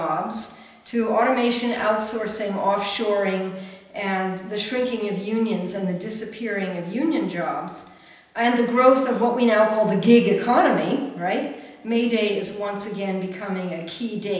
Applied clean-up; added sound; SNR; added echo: none; none; none; reverberation time 0.9 s.